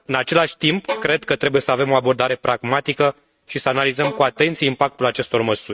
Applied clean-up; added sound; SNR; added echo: neural mask model RNNoise.